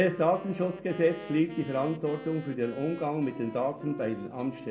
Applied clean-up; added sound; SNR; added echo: none; Wind instrument, woodwind instrument; 16 dB; reverberation time 0.4 s.